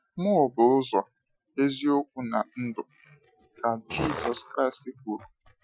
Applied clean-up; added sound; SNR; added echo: classical method Wiener filter.